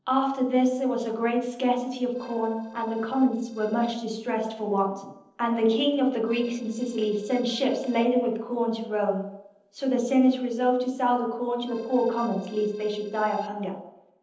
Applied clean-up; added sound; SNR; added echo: neural separator model SepFormer DNS4.